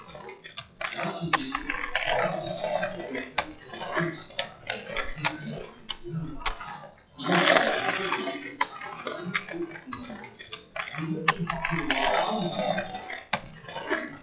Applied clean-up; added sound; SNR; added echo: classical method WPE with log-MMSE.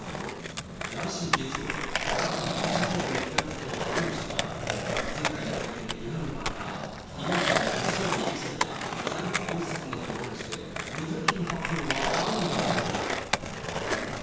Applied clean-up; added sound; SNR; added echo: none; Skateboard; -5 dB; reverberation time 1.2 s.